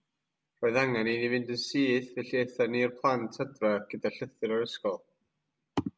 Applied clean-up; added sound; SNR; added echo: none; none; none; none.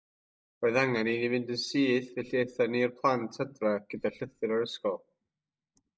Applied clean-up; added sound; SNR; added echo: neural mask model DeepFilterNet 3.